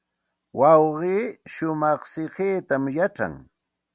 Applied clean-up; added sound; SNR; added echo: none; none; none; none.